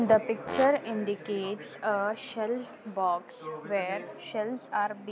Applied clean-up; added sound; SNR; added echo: none; Brass instrument; 12 dB; none.